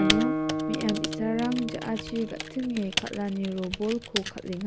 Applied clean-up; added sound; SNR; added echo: none; Guitar + Typing; 1 dB; none.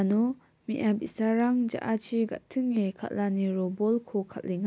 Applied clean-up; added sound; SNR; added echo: none; none; none; none.